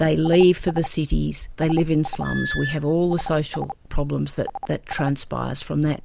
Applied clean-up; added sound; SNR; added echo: none; Telephone + Squeak / Screech; 13 dB; none.